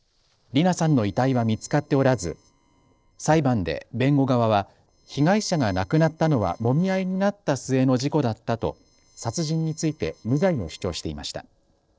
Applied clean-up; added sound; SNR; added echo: neural separator model SepFormer DNS4.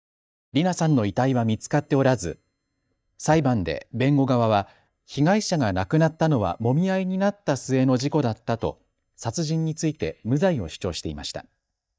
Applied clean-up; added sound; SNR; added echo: neural mask model DeepFilterNet 3.